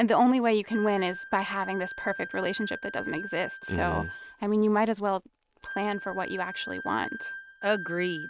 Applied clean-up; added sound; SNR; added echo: neural mask model RNNoise.